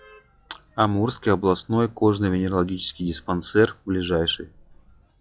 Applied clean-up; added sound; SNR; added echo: classical method log-MMSE.